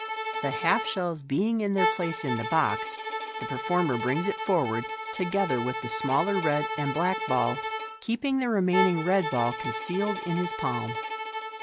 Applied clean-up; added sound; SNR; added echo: none; Bowed string instrument; 4 dB; none.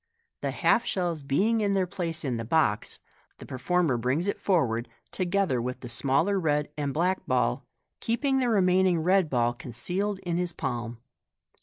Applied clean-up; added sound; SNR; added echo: none; none; none; none.